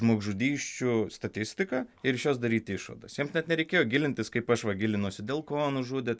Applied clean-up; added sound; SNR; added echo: none; none; none; none.